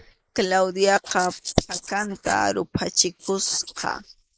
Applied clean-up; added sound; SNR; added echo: neural mask model Resemble Enhance denoiser.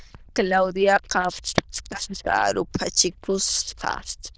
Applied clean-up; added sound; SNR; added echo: neural diffusion model UNIVERSE++.